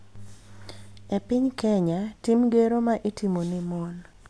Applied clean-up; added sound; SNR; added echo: none; none; none; none.